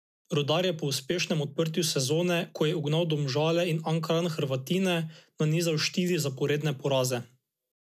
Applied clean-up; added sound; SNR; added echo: none; none; none; none.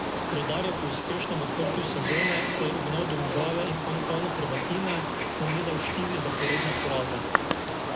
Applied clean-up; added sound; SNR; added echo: none; Wild animals; -3 dB; none.